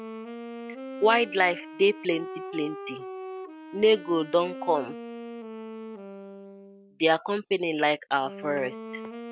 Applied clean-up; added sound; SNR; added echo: none; Wind instrument, woodwind instrument; 12 dB; none.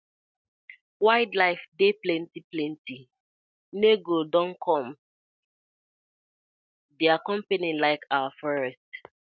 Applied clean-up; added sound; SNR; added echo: none; none; none; none.